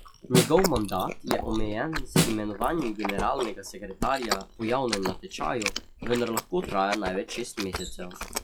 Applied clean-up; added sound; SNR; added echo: classical method log-MMSE.